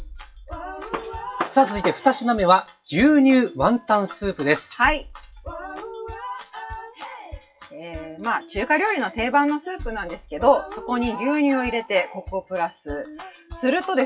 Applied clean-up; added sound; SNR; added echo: classical method WPE with log-MMSE.